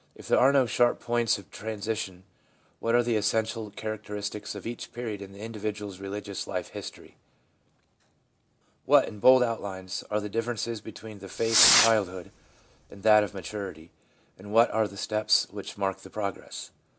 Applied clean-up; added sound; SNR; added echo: none; Fireworks; 0 dB; none.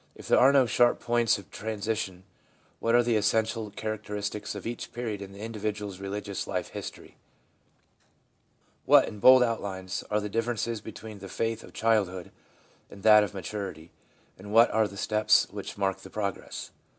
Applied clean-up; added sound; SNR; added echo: none; none; none; none.